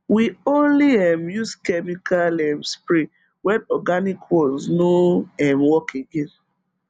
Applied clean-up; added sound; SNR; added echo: none; none; none; none.